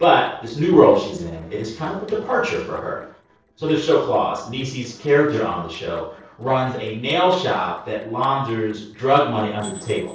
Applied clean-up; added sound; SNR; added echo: neural separator model SepFormer DNS4.